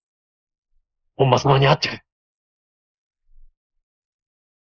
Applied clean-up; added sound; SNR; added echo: neural mask model Resemble Enhance denoiser.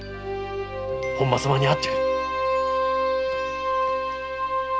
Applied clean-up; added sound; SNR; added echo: none; none; none; none.